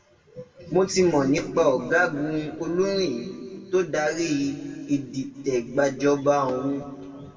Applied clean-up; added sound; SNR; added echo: none; none; none; reverberation time 2.0 s.